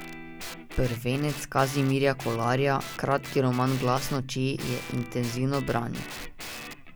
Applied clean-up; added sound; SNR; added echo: none; Guitar; 13 dB; none.